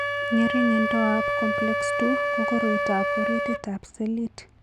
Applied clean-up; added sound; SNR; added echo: none; Wind instrument, woodwind instrument; 0 dB; none.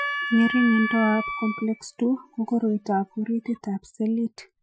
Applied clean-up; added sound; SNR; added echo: classical method Wiener filter.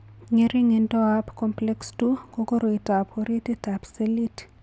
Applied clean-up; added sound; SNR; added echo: none; none; none; none.